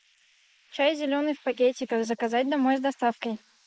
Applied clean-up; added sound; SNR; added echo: neural mask model Resemble Enhance denoiser.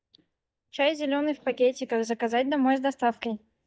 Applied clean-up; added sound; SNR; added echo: neural mask model DeepFilterNet 3.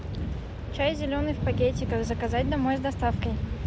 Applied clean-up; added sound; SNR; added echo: none; Guitar; 15 dB; none.